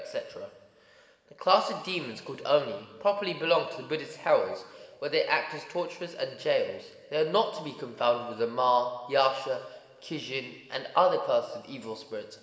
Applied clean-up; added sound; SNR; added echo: none; none; none; reverberation time 1.7 s.